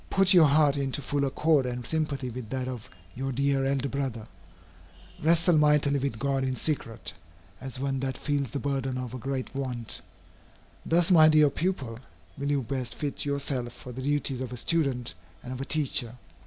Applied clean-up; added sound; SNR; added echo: none; none; none; none.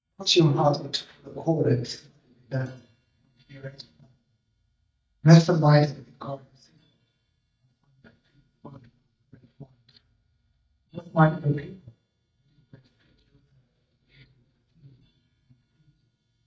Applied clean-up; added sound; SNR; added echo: neural mask model DeepFilterNet 3.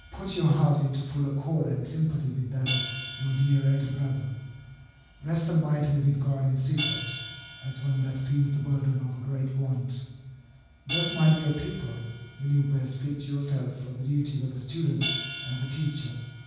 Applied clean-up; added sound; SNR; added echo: none; Hi-hat; 10 dB; reverberation time 1.2 s.